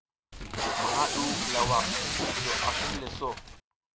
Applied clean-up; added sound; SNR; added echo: none; Packing tape, duct tape; -3 dB; none.